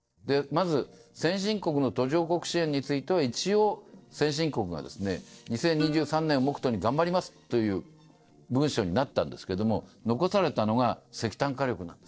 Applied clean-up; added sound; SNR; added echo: neural separator model SepFormer DNS4.